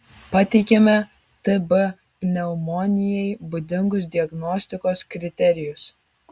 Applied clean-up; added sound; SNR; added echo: none; none; none; none.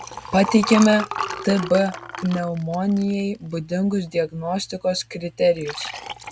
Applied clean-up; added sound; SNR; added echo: none; Liquid; 11 dB; none.